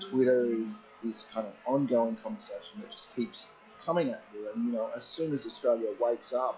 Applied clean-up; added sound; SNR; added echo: classical method log-MMSE.